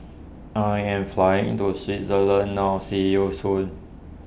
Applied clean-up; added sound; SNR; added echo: none; none; none; none.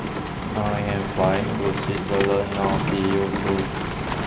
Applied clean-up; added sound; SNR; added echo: none; Rain; 1 dB; none.